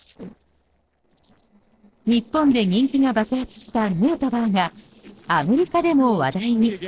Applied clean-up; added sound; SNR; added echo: neural separator model SepFormer DNS4.